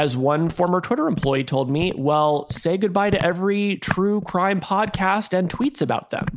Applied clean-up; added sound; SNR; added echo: none; Walk, footsteps; 13 dB; none.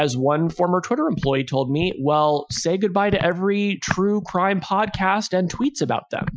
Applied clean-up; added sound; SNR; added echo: classical method Wiener filter.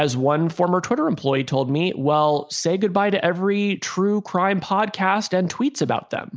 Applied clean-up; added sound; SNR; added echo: none; none; none; none.